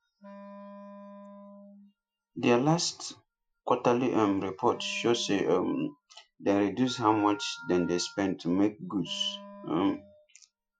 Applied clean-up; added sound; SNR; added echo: classical method Wiener filter.